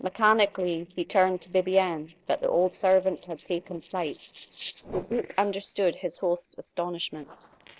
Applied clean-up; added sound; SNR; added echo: neural separator model SepFormer DNS4.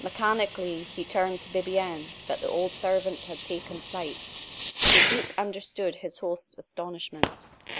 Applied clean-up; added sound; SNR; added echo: none; Fireworks; -2 dB; none.